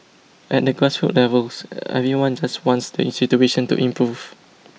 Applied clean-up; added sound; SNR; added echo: none; none; none; none.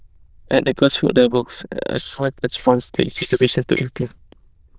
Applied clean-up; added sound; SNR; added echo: neural diffusion model UNIVERSE++.